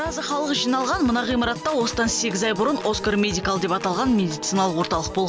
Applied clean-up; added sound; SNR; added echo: none; Piano / Organ; 12 dB; none.